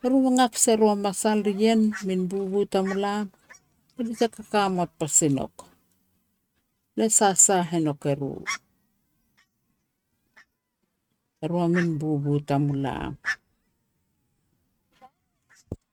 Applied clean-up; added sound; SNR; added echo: neural mask model RNNoise.